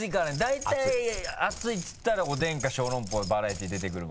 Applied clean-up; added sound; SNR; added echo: none; Keys jangling; 11 dB; none.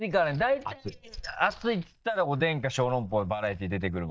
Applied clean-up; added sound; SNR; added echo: neural mask model DeepFilterNet 3.